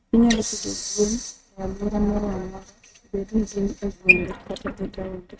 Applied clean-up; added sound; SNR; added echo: neural mask model RNNoise.